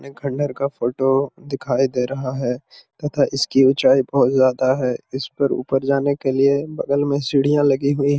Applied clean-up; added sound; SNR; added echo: none; none; none; none.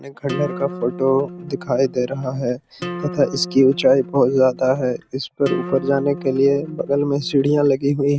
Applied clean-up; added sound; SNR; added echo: none; Acoustic guitar; 13 dB; none.